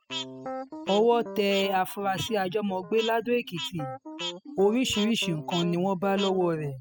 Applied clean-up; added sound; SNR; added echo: classical method spectral subtraction.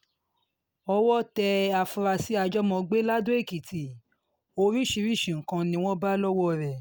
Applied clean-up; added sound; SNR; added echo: none; none; none; none.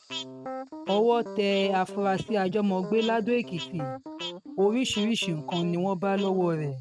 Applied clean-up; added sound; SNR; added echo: neural mask model RNNoise.